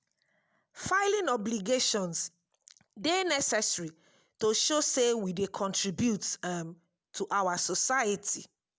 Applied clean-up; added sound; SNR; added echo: none; none; none; none.